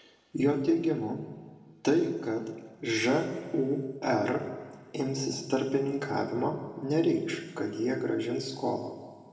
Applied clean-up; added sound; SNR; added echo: none; none; none; reverberation time 1.3 s.